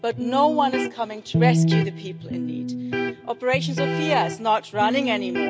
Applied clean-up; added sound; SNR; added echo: none; Electric guitar; 0 dB; none.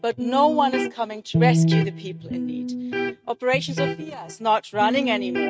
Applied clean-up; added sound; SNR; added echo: neural mask model RNNoise.